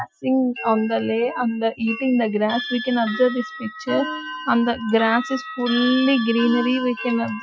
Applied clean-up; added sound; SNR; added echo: classical method Wiener filter.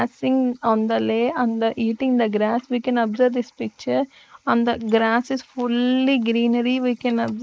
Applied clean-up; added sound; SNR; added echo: neural mask model Resemble Enhance denoiser.